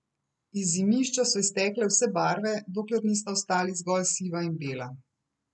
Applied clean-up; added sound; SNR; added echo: none; none; none; none.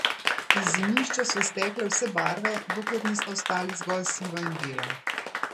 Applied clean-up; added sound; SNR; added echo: none; Applause; -1 dB; none.